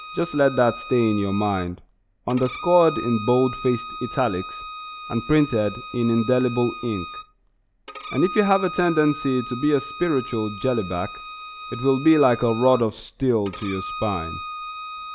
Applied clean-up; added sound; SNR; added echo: none; Bowed string instrument; 12 dB; none.